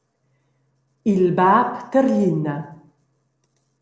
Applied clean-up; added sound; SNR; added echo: none; none; none; none.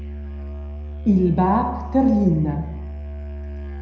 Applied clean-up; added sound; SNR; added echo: none; Musical instrument; 9 dB; reverberation time 0.8 s.